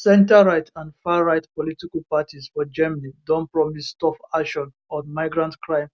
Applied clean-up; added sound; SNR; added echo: none; none; none; none.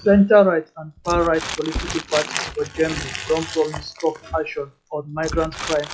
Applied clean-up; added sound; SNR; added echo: classical method log-MMSE.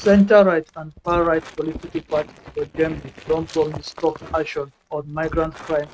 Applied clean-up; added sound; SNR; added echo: neural mask model RNNoise.